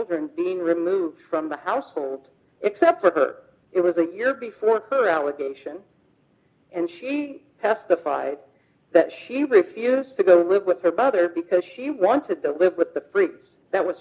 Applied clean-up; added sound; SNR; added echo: none; none; none; none.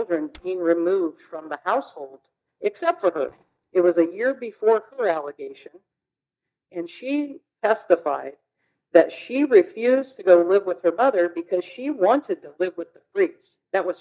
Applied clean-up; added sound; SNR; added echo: neural mask model DeepFilterNet 3.